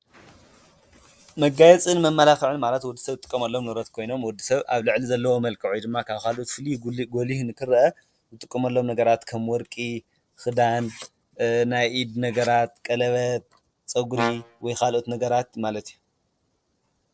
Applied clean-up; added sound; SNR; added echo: neural separator model SepFormer DNS4.